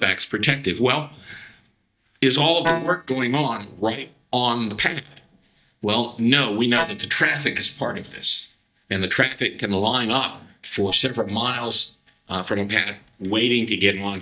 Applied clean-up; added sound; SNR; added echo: neural mask model DeepFilterNet 3.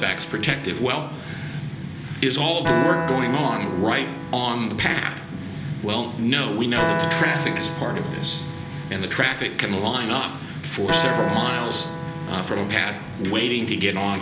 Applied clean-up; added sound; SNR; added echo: none; Acoustic guitar; 6 dB; reverberation time 0.8 s.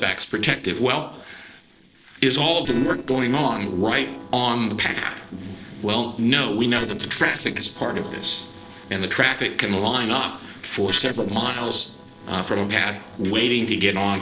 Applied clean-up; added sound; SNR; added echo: neural separator model SepFormer DNS4.